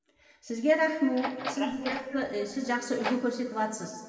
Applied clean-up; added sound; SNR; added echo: none; Door; 11 dB; reverberation time 2.3 s.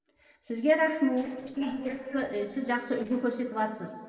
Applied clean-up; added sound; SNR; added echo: neural separator model SepFormer DNS4.